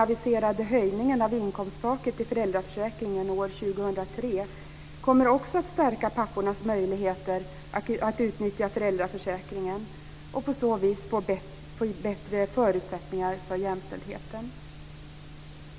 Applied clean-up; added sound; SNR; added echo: none; none; none; none.